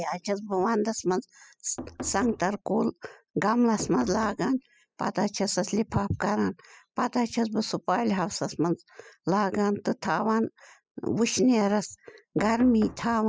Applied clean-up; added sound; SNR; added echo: classical method spectral subtraction.